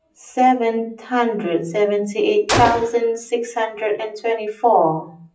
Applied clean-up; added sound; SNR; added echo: classical method WPE with log-MMSE.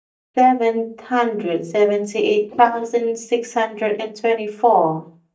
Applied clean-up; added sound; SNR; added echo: neural mask model DeepFilterNet 3.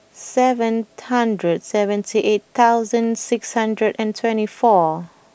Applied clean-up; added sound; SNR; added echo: none; none; none; none.